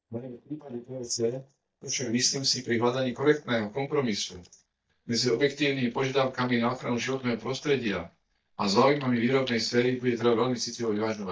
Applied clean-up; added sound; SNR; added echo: neural mask model DeepFilterNet 3.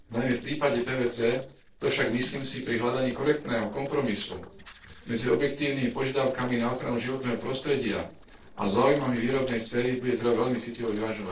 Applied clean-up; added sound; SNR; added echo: neural separator model SepFormer DNS4.